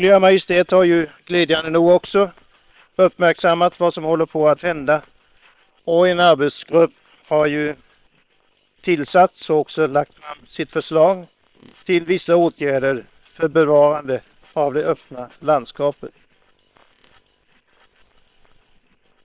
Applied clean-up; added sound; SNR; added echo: neural separator model SepFormer WHAM!.